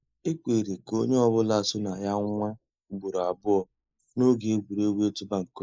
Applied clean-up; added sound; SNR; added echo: neural mask model Resemble Enhance denoiser.